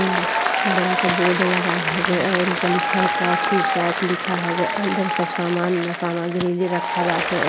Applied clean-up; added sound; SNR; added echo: none; Rattle (instrument) + Applause; -1 dB; none.